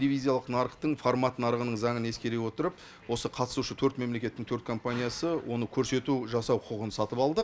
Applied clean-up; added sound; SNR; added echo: none; none; none; none.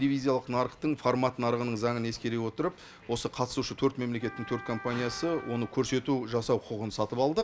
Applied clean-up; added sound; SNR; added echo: none; Wind instrument, woodwind instrument; 15 dB; none.